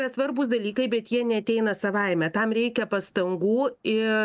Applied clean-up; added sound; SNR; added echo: none; none; none; none.